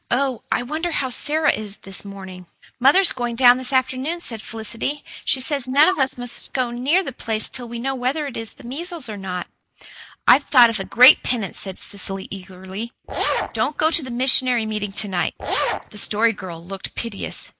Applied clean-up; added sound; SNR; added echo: neural mask model Resemble Enhance denoiser.